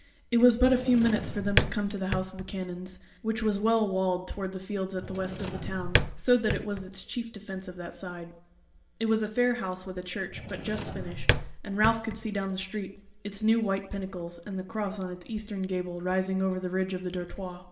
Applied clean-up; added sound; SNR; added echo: none; Drawer open or close; 3 dB; reverberation time 0.6 s.